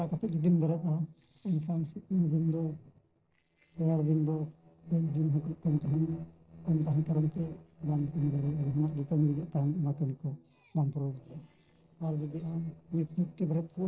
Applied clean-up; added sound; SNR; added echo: neural separator model SepFormer DNS4.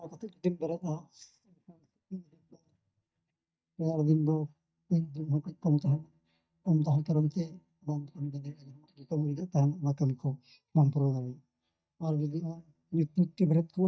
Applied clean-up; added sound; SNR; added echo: neural mask model DeepFilterNet 3.